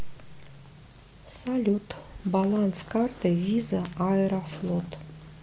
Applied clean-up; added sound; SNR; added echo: none; none; none; none.